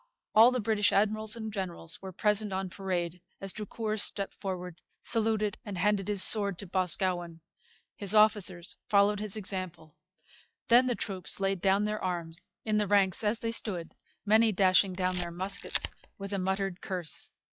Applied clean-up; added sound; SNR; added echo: classical method log-MMSE.